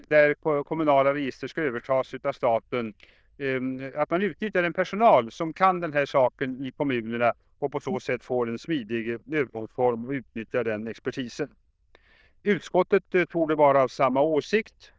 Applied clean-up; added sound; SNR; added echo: neural diffusion model UNIVERSE++.